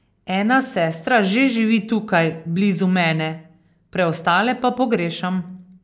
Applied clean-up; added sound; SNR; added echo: none; none; none; none.